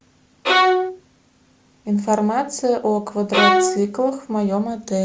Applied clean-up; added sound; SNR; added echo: none; Bowed string instrument; -5 dB; none.